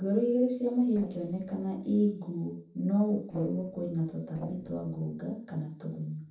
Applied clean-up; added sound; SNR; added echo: neural separator model SepFormer DNS4.